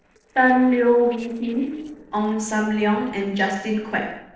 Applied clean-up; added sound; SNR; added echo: neural separator model SepFormer DNS4.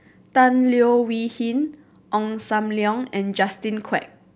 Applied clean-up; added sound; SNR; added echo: none; none; none; none.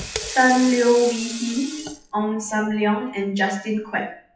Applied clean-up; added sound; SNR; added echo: classical method WPE with log-MMSE.